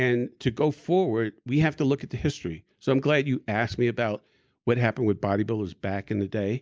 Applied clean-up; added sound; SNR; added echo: none; none; none; none.